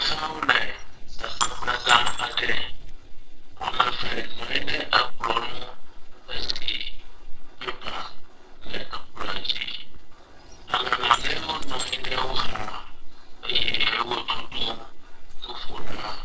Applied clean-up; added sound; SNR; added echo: neural separator model SepFormer DNS4.